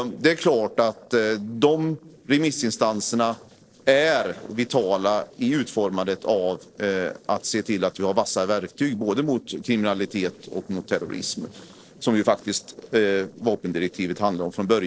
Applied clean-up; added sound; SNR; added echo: neural separator model SepFormer DNS4.